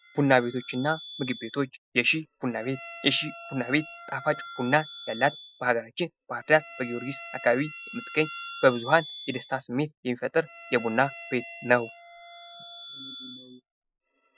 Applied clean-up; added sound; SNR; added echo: classical method Wiener filter.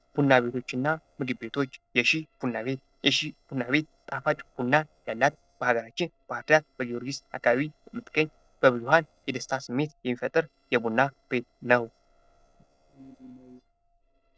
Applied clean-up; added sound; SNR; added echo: neural separator model SepFormer DNS4.